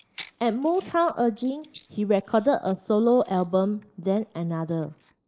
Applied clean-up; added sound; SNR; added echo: neural mask model Resemble Enhance denoiser.